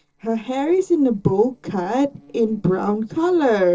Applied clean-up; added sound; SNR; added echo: neural separator model SepFormer DNS4.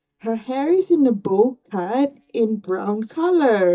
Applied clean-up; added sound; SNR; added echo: neural mask model DeepFilterNet 3.